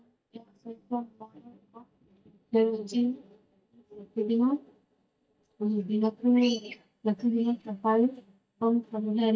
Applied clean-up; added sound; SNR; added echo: neural mask model DeepFilterNet 3.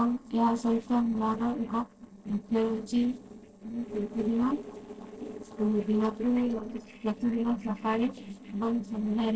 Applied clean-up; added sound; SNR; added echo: neural separator model SepFormer DNS4.